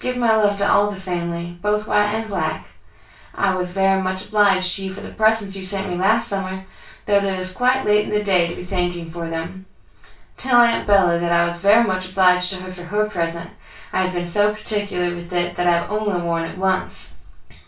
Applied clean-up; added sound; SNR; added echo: none; none; none; reverberation time 0.3 s.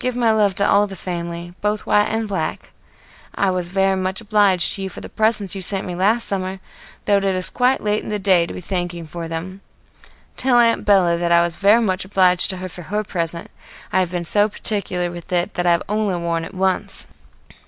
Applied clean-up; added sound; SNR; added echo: none; none; none; none.